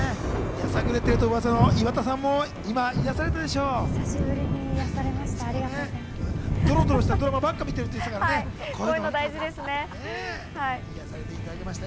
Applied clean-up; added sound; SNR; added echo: none; Thunder; -1 dB; none.